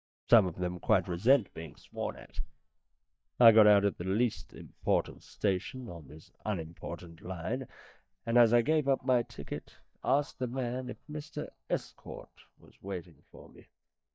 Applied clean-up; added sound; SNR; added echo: neural mask model DeepFilterNet 3.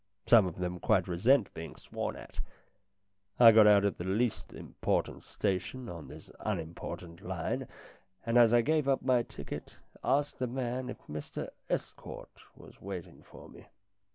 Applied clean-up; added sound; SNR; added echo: none; none; none; none.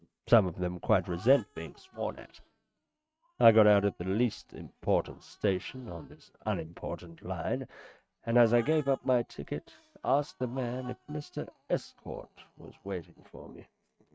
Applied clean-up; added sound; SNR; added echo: neural mask model RNNoise.